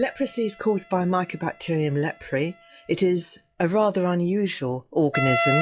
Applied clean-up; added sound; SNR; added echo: classical method log-MMSE.